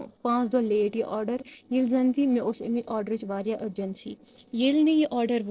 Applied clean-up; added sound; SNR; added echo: neural separator model SepFormer DNS4.